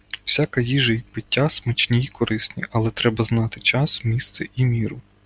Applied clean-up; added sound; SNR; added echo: none; none; none; none.